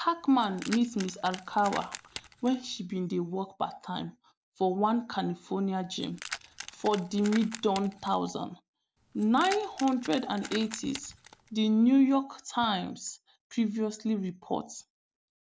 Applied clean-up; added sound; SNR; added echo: none; Keys jangling; 14 dB; none.